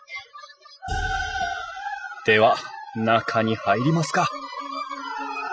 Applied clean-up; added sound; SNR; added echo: classical method spectral subtraction.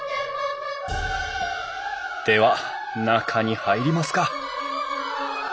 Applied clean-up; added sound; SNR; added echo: none; Piano; 19 dB; none.